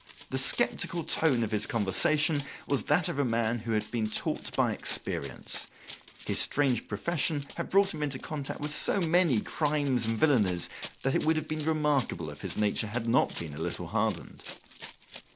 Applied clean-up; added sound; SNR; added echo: none; Run; 19 dB; none.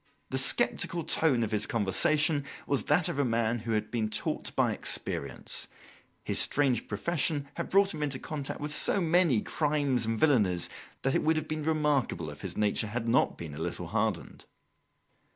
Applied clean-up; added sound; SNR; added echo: none; none; none; none.